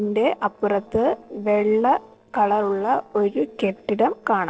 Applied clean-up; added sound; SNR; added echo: neural separator model SepFormer DNS4.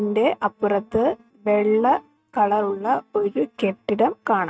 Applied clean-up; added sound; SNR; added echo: neural mask model RNNoise.